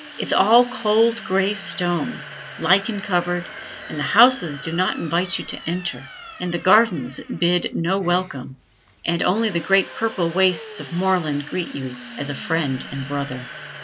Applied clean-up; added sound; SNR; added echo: none; Domestic sounds, home sounds; 14 dB; none.